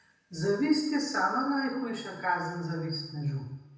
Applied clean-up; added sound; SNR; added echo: none; none; none; reverberation time 0.9 s.